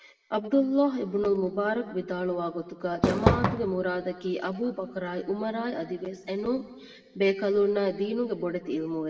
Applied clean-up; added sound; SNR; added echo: none; Fireworks; -1 dB; reverberation time 1.5 s.